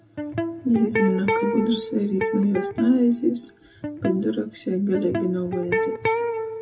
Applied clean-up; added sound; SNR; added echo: none; Electric guitar; 4 dB; reverberation time 0.2 s.